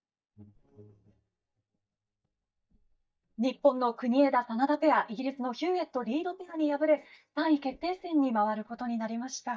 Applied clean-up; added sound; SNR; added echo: neural mask model DeepFilterNet 3.